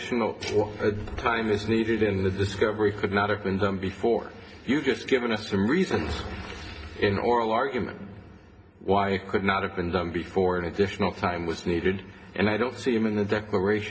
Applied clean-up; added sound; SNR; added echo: none; none; none; reverberation time 0.3 s.